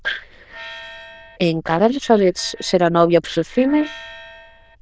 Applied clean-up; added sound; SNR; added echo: neural diffusion model UNIVERSE++.